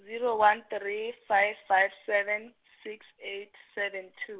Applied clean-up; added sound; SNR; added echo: none; none; none; none.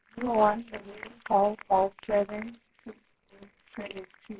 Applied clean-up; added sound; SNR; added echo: neural separator model SepFormer WHAMR!.